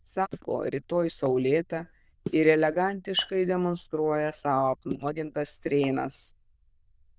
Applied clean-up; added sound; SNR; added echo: neural diffusion model UNIVERSE++.